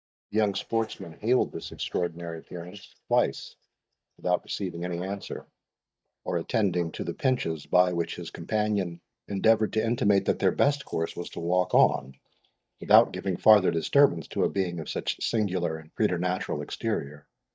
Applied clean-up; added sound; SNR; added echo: neural mask model DeepFilterNet 3.